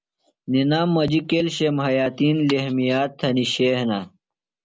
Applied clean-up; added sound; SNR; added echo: none; none; none; none.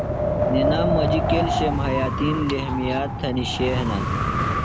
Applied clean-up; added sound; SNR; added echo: none; Wind; -3 dB; none.